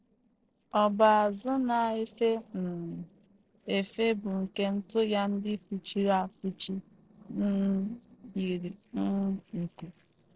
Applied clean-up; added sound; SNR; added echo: neural separator model SepFormer DNS4.